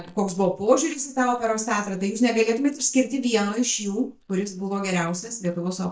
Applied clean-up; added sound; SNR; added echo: neural mask model DeepFilterNet 3.